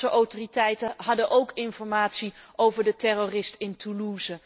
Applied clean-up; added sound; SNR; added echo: none; none; none; none.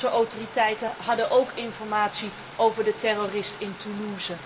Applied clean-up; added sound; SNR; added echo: none; Stream; 15 dB; reverberation time 1.5 s.